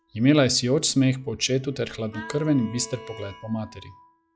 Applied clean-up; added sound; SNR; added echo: classical method log-MMSE.